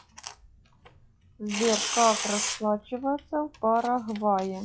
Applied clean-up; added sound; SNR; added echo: classical method log-MMSE.